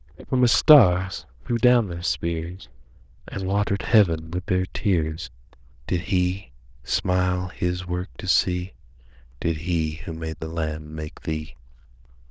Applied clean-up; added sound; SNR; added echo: neural diffusion model UNIVERSE++.